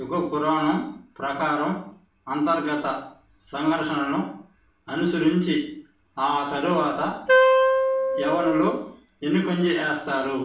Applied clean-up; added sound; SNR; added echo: none; Wind instrument, woodwind instrument; -3 dB; reverberation time 0.5 s.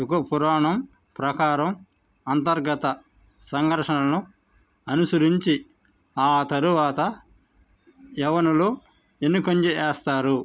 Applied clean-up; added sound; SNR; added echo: none; none; none; none.